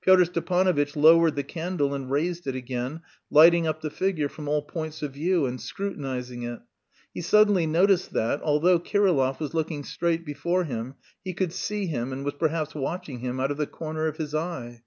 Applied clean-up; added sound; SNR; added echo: none; none; none; none.